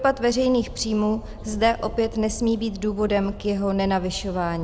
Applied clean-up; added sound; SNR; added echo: none; Train; 14 dB; none.